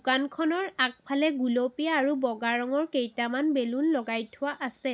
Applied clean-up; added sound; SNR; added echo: none; none; none; none.